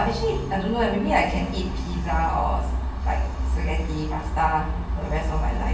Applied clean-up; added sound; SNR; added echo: none; none; none; reverberation time 0.8 s.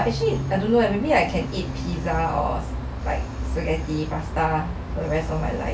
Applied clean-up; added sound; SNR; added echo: none; none; none; none.